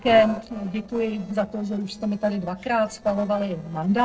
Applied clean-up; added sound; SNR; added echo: neural separator model SepFormer DNS4.